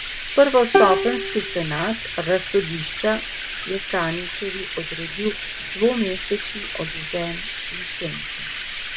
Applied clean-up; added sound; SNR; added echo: none; Plucked string instrument + Bathtub (filling or washing); 2 dB; none.